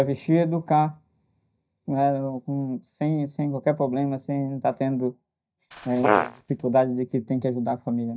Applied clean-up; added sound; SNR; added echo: neural mask model DeepFilterNet 3.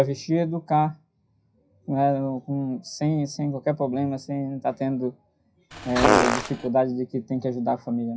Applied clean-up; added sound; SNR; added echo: classical method WPE with log-MMSE.